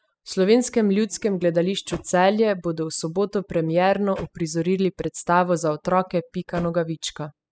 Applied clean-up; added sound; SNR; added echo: classical method spectral subtraction.